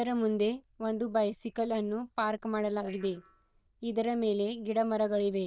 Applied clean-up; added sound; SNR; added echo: neural diffusion model UNIVERSE++.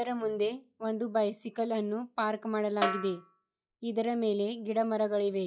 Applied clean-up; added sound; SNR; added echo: classical method log-MMSE.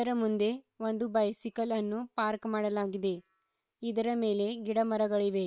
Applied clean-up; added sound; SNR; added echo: neural separator model SepFormer WHAM!.